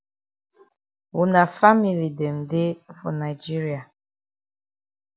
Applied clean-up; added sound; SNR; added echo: none; none; none; none.